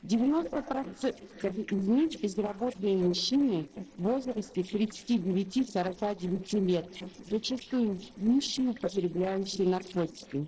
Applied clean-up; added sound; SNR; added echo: neural separator model SepFormer DNS4.